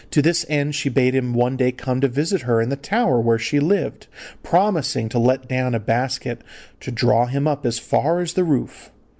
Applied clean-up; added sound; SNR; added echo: none; none; none; none.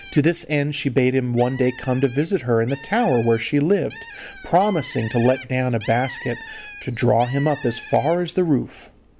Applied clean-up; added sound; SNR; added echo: none; Bird; 18 dB; none.